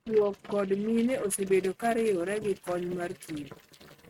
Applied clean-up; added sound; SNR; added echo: neural mask model RNNoise.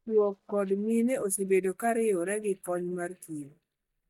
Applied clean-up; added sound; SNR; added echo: neural mask model DeepFilterNet 3.